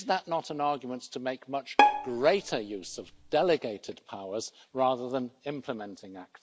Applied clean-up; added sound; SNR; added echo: none; Bowed string instrument; -3 dB; none.